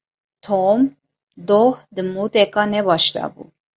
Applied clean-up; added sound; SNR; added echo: none; none; none; none.